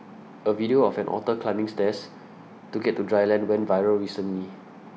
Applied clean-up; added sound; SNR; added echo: none; none; none; none.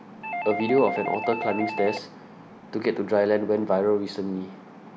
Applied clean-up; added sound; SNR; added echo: none; Doorbell; 7 dB; none.